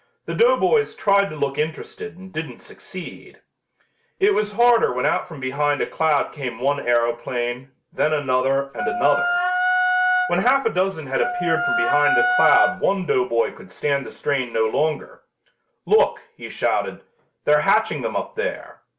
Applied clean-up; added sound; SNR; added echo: none; Wind instrument, woodwind instrument; -1 dB; none.